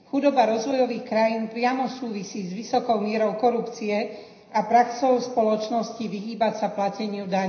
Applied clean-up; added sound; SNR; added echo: none; none; none; reverberation time 0.9 s.